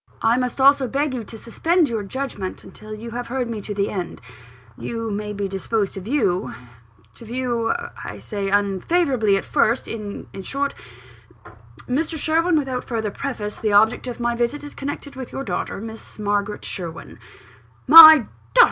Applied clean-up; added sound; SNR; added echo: none; none; none; none.